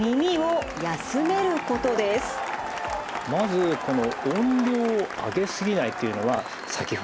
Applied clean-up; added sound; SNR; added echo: none; Applause / Cheering; 7 dB; none.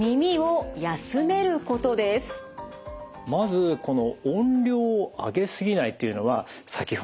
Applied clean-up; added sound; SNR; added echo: none; none; none; none.